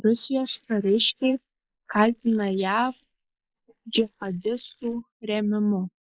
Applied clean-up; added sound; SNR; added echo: neural mask model Resemble Enhance denoiser.